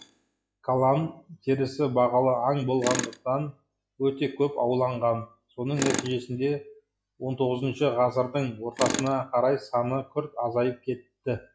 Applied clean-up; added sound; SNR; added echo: classical method log-MMSE.